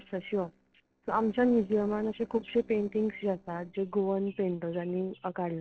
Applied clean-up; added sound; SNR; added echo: neural separator model SepFormer DNS4.